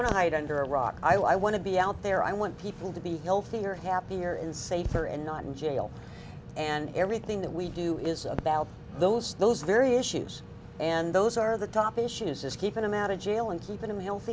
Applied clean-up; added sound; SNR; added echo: none; none; none; none.